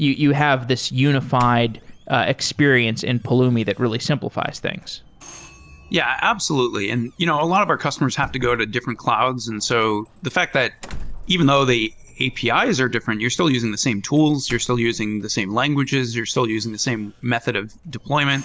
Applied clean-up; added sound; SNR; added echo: none; Doorbell; 19 dB; none.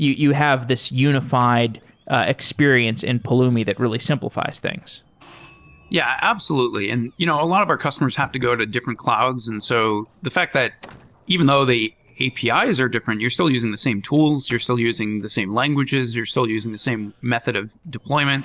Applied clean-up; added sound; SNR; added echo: neural separator model SepFormer DNS4.